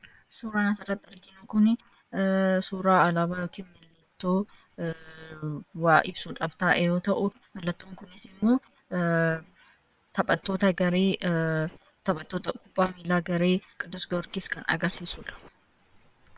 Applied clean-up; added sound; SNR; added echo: neural separator model SepFormer WHAM!.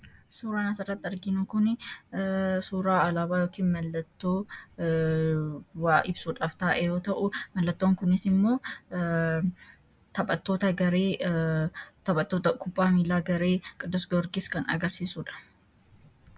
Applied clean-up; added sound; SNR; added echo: none; none; none; none.